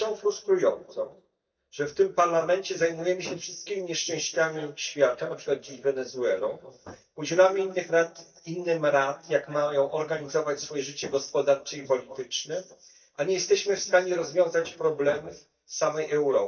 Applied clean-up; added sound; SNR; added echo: neural mask model DeepFilterNet 3.